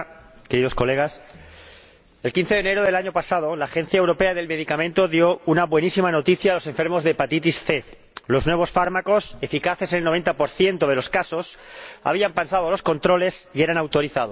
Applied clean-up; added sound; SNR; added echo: none; none; none; none.